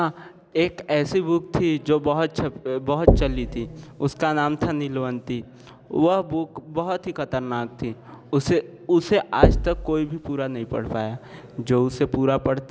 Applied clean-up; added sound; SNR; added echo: none; Knock / Wood; 1 dB; none.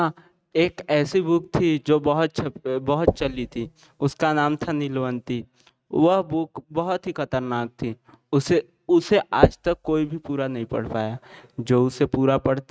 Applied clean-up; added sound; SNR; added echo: neural mask model RNNoise.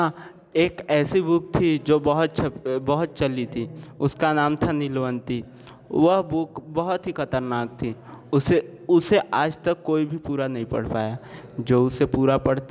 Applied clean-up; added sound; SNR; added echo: none; none; none; none.